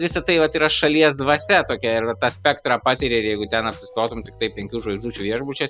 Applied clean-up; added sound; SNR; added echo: none; none; none; none.